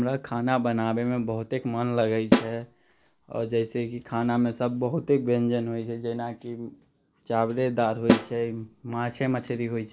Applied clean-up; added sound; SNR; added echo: none; Snare drum; 1 dB; none.